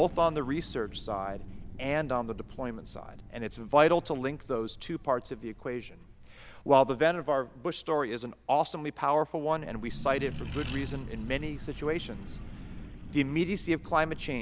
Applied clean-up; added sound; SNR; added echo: none; Accelerating, revving, vroom; 12 dB; none.